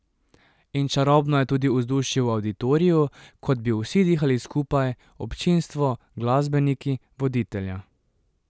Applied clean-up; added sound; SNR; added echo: none; none; none; none.